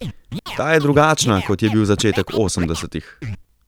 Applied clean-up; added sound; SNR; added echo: none; Scratching (performance technique); 13 dB; none.